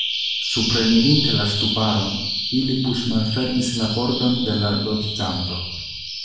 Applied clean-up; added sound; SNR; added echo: none; Bird vocalization, bird call, bird song; 4 dB; reverberation time 0.7 s.